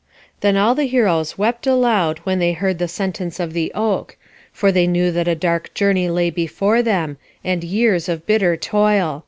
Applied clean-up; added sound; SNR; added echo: none; none; none; none.